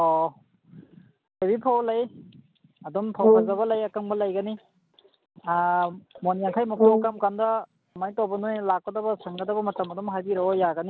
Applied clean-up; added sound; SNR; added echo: none; Brass instrument; -2 dB; none.